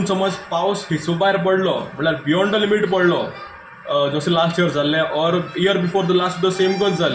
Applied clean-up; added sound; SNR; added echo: none; none; none; reverberation time 0.5 s.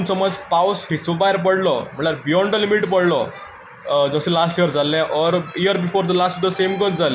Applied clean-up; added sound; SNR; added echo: none; none; none; none.